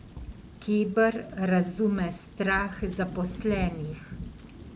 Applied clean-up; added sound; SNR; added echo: none; Thunder / Rain; 12 dB; none.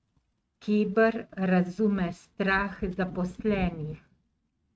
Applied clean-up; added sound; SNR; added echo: neural mask model RNNoise.